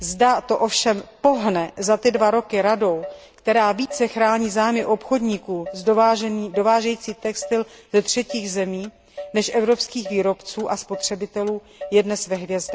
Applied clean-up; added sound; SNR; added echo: none; Motor vehicle (road); 19 dB; none.